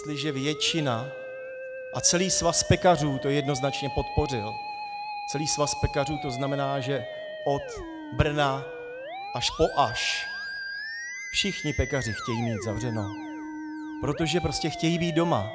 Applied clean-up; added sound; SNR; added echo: none; Musical instrument; 8 dB; none.